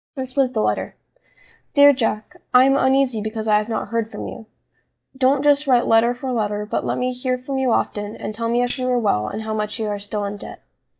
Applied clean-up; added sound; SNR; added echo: neural mask model DeepFilterNet 3.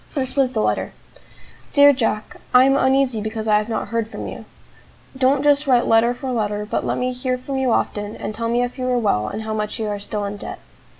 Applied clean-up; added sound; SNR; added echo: none; none; none; none.